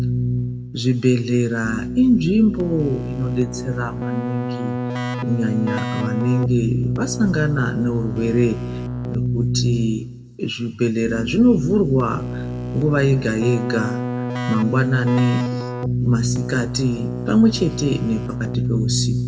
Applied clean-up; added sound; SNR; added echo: none; Keyboard (musical); 3 dB; reverberation time 0.8 s.